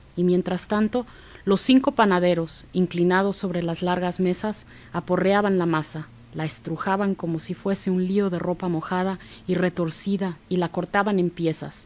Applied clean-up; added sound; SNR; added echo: none; none; none; none.